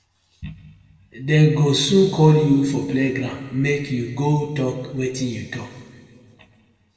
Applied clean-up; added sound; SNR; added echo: none; none; none; reverberation time 2.0 s.